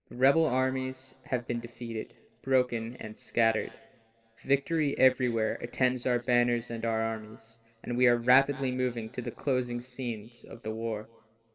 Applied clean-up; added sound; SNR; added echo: none; none; none; reverberation time 2.8 s.